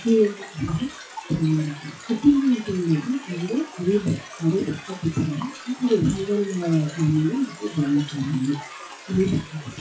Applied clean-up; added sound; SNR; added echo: classical method WPE with log-MMSE.